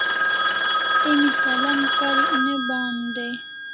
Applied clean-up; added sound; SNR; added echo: none; Telephone; -5 dB; none.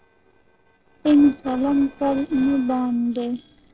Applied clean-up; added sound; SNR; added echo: neural separator model SepFormer DNS4.